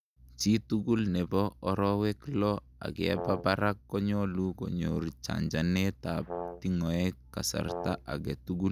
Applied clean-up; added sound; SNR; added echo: none; Brass instrument; 8 dB; none.